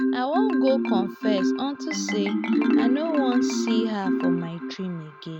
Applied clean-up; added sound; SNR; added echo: none; Marimba, xylophone; -4 dB; none.